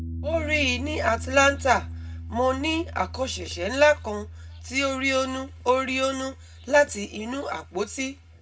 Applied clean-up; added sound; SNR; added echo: none; Piano; 12 dB; reverberation time 0.2 s.